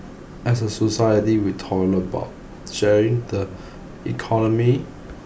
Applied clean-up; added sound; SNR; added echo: none; none; none; none.